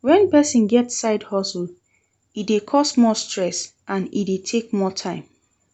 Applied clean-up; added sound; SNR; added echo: none; none; none; none.